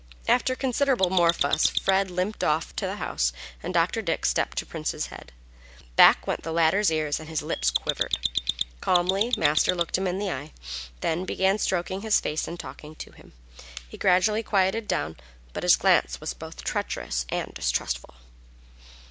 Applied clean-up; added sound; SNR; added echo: none; Mechanisms; 2 dB; none.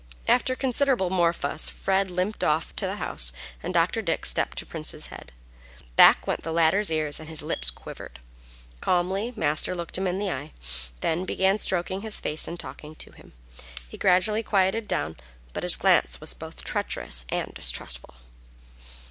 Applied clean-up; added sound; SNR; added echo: none; none; none; none.